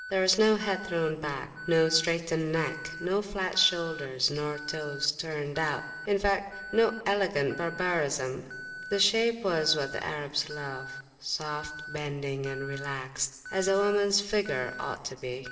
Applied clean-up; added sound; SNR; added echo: none; Alarm; 14 dB; reverberation time 2.7 s.